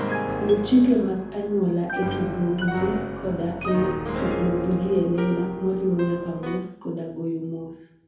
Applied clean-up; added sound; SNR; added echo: none; Piano; 7 dB; reverberation time 0.7 s.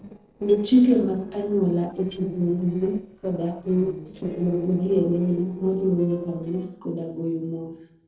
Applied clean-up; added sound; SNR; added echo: neural separator model SepFormer DNS4.